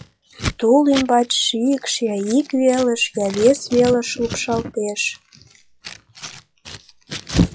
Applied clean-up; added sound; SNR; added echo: classical method log-MMSE.